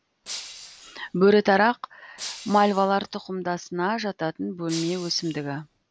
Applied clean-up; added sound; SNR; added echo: none; Shatter; 16 dB; none.